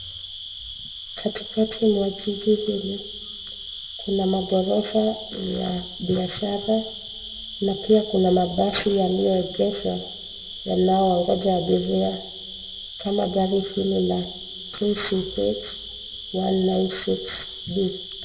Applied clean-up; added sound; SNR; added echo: none; Cricket; 10 dB; reverberation time 1.1 s.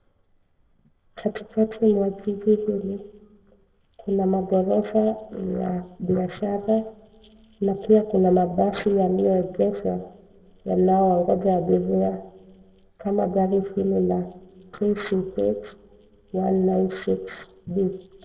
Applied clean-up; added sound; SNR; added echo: neural separator model SepFormer DNS4.